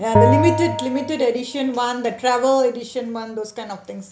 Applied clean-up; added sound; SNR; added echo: none; Bell; 0 dB; none.